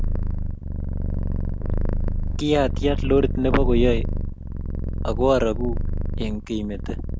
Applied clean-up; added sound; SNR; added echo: none; Purr; -2 dB; none.